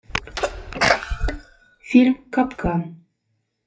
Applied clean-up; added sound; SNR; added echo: classical method WPE with log-MMSE.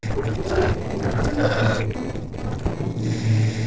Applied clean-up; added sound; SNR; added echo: neural separator model SepFormer DNS4.